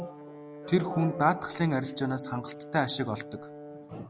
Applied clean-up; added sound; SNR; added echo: none; Brass instrument; 14 dB; none.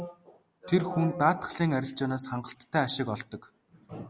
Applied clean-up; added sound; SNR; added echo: none; none; none; none.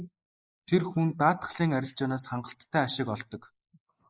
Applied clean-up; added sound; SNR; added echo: neural mask model Resemble Enhance denoiser.